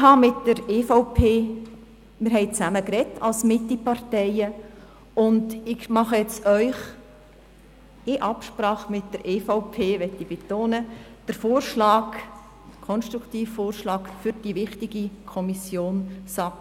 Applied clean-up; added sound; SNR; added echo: none; none; none; none.